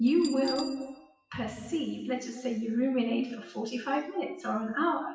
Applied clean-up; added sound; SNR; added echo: classical method WPE with log-MMSE.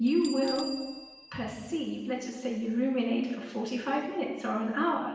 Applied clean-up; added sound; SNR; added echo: none; Bell; 18 dB; reverberation time 1.3 s.